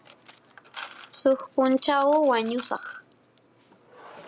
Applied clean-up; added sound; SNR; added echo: none; Mechanisms; 20 dB; none.